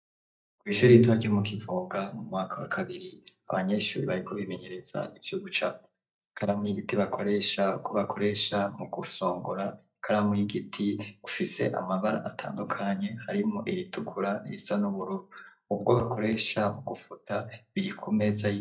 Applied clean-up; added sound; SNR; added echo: neural mask model DeepFilterNet 3.